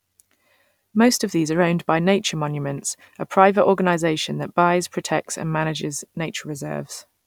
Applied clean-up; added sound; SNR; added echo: none; none; none; none.